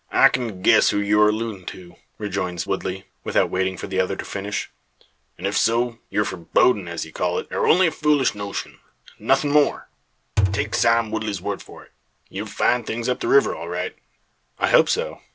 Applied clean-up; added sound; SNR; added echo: none; Thump, thud; 2 dB; none.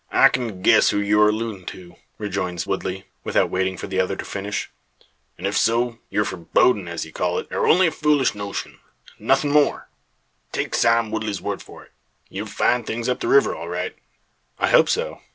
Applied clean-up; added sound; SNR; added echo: none; none; none; none.